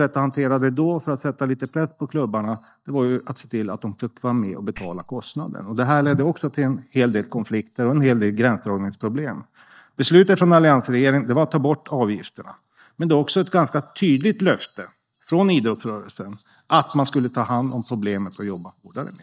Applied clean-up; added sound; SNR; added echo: neural mask model DeepFilterNet 3.